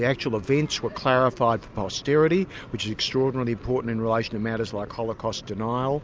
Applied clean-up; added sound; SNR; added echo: none; none; none; none.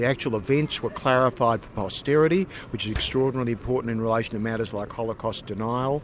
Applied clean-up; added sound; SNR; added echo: none; Slam; 14 dB; none.